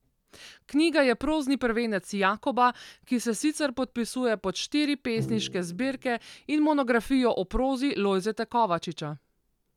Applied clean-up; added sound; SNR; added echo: none; Bowed string instrument; 15 dB; none.